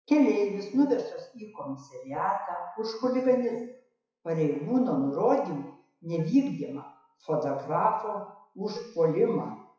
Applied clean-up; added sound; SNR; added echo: classical method WPE with log-MMSE.